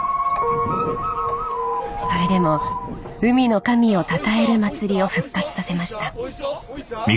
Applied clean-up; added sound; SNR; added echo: none; none; none; none.